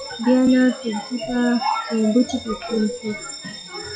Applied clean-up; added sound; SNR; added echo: classical method log-MMSE.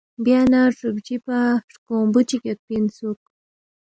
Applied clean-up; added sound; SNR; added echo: none; none; none; none.